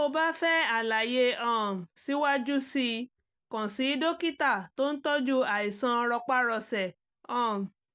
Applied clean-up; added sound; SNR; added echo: none; none; none; none.